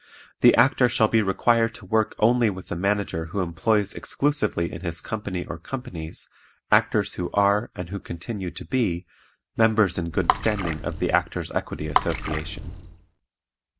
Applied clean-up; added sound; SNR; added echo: none; Water / Splash, splatter; 5 dB; none.